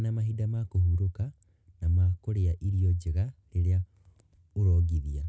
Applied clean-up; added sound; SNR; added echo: none; none; none; none.